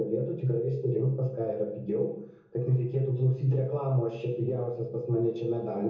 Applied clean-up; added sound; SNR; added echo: none; none; none; reverberation time 0.7 s.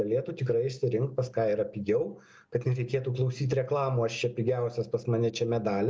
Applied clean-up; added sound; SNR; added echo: none; none; none; none.